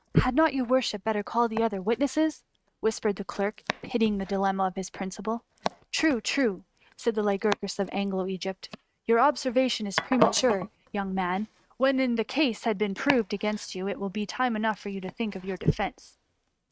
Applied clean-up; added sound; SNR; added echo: neural mask model RNNoise.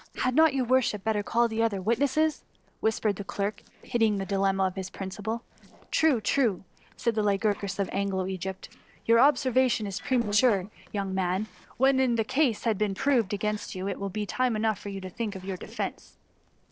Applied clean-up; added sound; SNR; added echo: neural separator model SepFormer DNS4.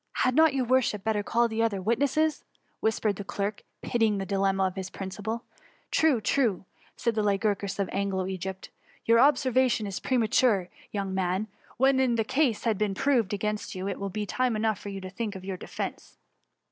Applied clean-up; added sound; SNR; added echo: none; none; none; none.